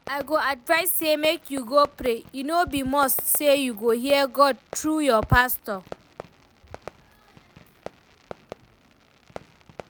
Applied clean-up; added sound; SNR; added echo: none; Fireworks; 20 dB; none.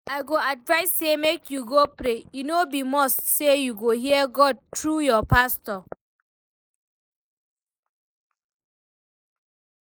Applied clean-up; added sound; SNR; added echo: neural mask model Resemble Enhance denoiser.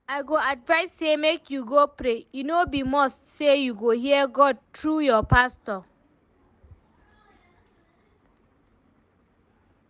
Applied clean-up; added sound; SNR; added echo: none; none; none; none.